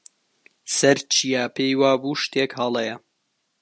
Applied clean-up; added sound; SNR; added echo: none; none; none; none.